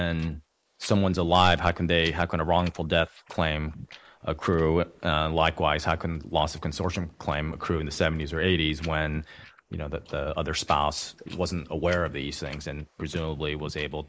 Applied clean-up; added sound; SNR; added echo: neural mask model Resemble Enhance denoiser.